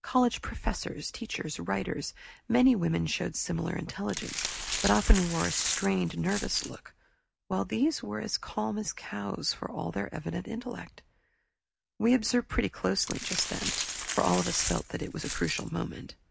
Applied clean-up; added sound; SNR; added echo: none; Glass; 6 dB; none.